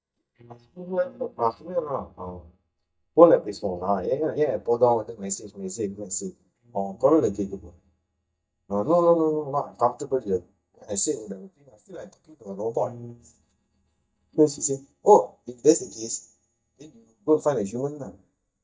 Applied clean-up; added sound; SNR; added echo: neural mask model DeepFilterNet 3.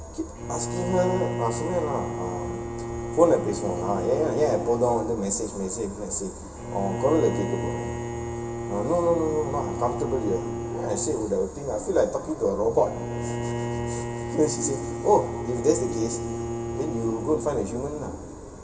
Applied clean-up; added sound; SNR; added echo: none; Bowed string instrument; 6 dB; reverberation time 2.0 s.